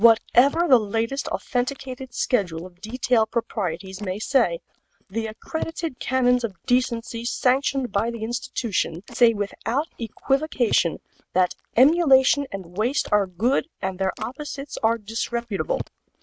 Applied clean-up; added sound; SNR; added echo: neural mask model RNNoise.